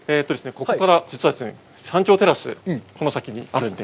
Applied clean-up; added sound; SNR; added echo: none; none; none; none.